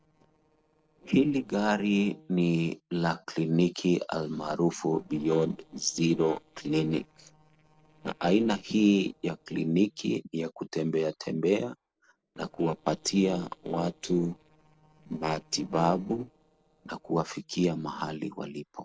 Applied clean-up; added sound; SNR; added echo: neural separator model SepFormer DNS4.